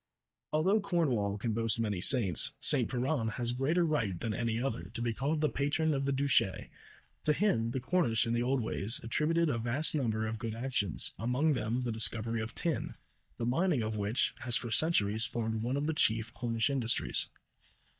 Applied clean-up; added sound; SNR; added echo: neural mask model DeepFilterNet 3.